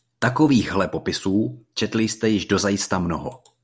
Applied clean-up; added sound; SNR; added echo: none; none; none; none.